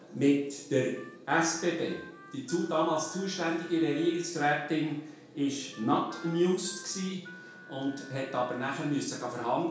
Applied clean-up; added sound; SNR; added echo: none; Harmonica; 20 dB; reverberation time 0.5 s.